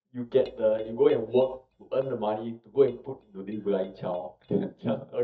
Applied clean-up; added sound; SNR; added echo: neural mask model DeepFilterNet 3.